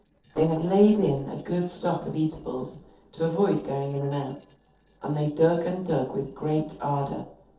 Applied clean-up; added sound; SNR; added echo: neural separator model SepFormer DNS4.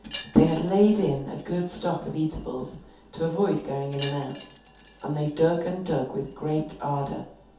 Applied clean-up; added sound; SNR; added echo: none; Wind chime; 18 dB; reverberation time 0.5 s.